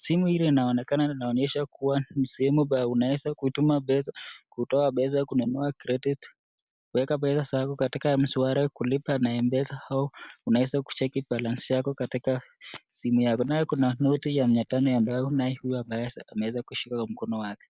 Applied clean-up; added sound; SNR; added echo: neural mask model Resemble Enhance denoiser.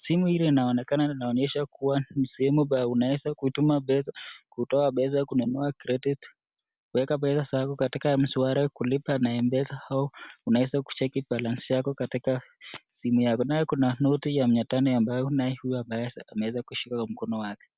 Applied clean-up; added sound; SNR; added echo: none; none; none; none.